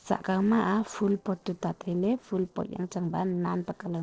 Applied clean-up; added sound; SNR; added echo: neural separator model SepFormer DNS4.